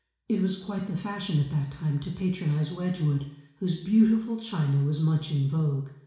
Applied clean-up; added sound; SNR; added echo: none; none; none; reverberation time 0.7 s.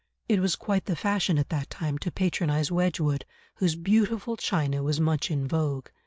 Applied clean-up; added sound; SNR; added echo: none; none; none; none.